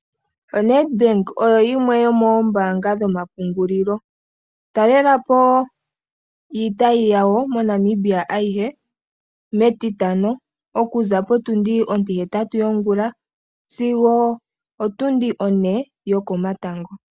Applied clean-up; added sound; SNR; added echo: none; none; none; none.